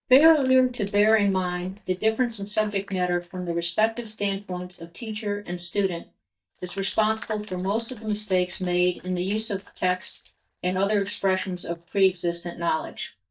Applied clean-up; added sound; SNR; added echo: neural mask model DeepFilterNet 3.